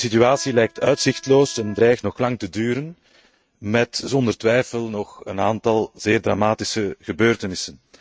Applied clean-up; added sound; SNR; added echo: neural mask model RNNoise.